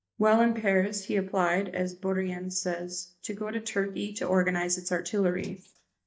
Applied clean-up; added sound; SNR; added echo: neural mask model DeepFilterNet 3.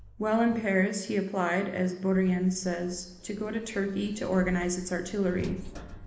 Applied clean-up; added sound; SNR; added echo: none; Sliding door; 16 dB; reverberation time 1.0 s.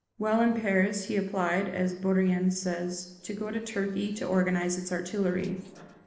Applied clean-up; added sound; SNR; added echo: neural separator model SepFormer DNS4.